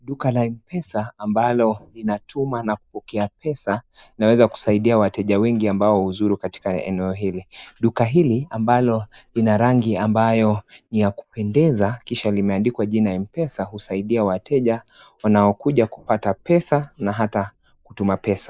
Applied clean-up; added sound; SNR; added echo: neural mask model Resemble Enhance denoiser.